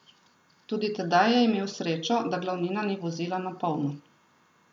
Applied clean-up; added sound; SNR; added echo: none; none; none; none.